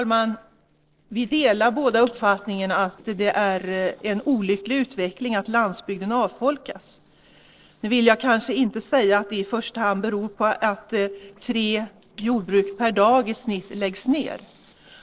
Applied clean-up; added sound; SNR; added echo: neural separator model SepFormer DNS4.